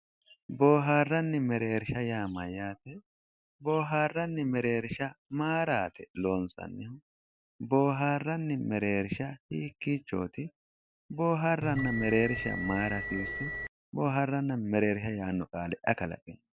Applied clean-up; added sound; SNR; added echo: none; Bell; 5 dB; none.